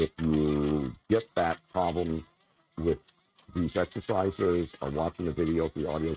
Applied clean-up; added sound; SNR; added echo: neural mask model RNNoise.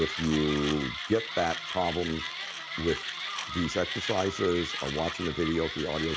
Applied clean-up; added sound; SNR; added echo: none; Mechanisms; 6 dB; none.